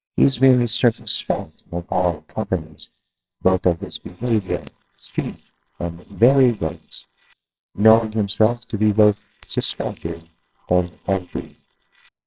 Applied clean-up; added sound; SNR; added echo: neural separator model SepFormer WHAMR!.